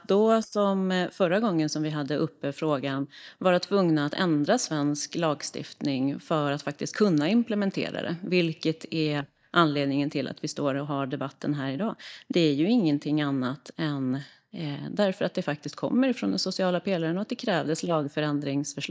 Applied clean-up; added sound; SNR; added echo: neural mask model DeepFilterNet 3.